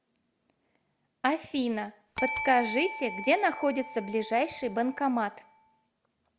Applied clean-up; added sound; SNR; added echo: none; Bell; 6 dB; none.